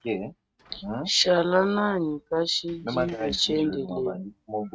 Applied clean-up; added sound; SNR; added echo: neural mask model RNNoise.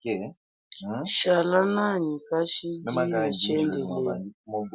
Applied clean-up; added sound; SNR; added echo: none; none; none; none.